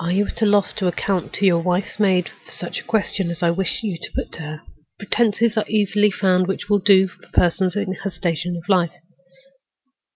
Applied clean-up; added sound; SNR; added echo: none; none; none; none.